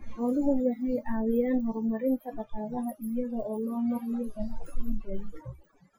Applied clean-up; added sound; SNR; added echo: classical method Wiener filter.